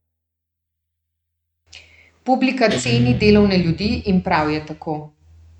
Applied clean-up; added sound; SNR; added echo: neural mask model RNNoise.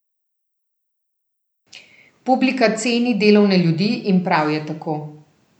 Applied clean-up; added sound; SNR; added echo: none; none; none; none.